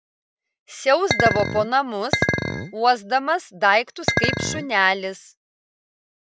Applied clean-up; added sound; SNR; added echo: none; Chink, clink; 2 dB; none.